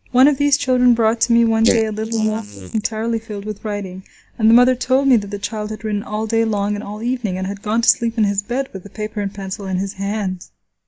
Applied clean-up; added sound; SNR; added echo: neural mask model Resemble Enhance denoiser.